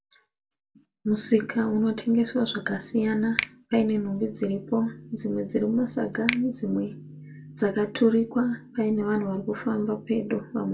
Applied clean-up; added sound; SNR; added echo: none; Finger snapping; 13 dB; reverberation time 0.2 s.